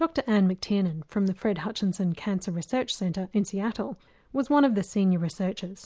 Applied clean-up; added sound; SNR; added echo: none; none; none; none.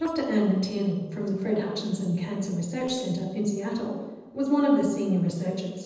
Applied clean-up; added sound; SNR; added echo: neural separator model SepFormer DNS4.